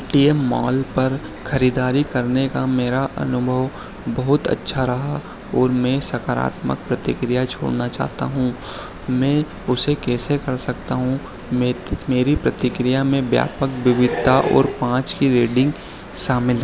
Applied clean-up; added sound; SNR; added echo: none; none; none; none.